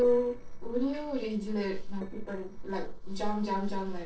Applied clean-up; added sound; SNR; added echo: neural separator model SepFormer DNS4.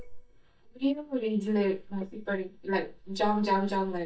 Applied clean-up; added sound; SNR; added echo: neural mask model DeepFilterNet 3.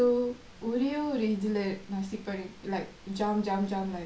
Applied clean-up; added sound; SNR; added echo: none; none; none; none.